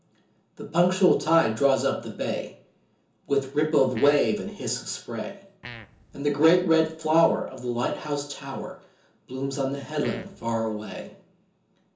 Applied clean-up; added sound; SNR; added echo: none; Fart; 18 dB; reverberation time 0.6 s.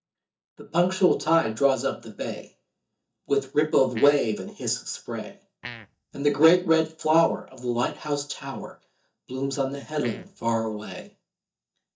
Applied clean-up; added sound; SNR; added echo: neural mask model DeepFilterNet 3.